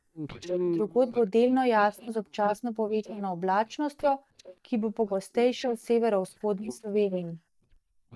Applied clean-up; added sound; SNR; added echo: neural mask model DeepFilterNet 3.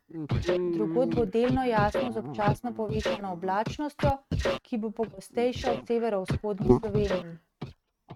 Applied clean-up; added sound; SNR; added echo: neural mask model RNNoise.